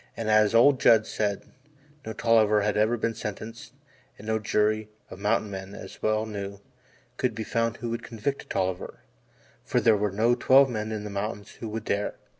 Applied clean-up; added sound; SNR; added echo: none; none; none; none.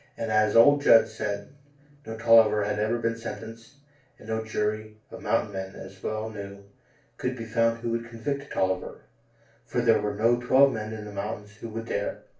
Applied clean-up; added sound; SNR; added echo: none; none; none; reverberation time 0.3 s.